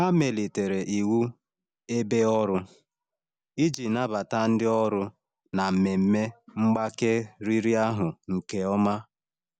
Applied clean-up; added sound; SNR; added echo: none; none; none; none.